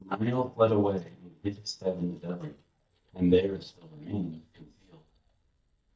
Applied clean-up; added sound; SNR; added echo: neural mask model DeepFilterNet 3.